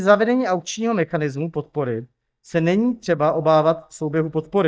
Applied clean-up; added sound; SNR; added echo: neural mask model DeepFilterNet 3.